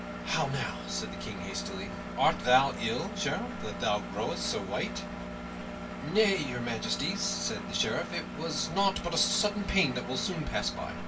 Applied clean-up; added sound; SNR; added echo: none; Engine; 7 dB; reverberation time 0.2 s.